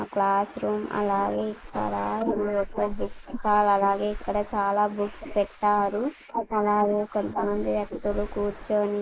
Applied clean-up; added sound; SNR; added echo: neural mask model Resemble Enhance denoiser.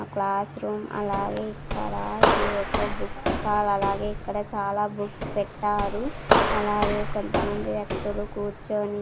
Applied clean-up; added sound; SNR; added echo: none; Walk, footsteps; -1 dB; none.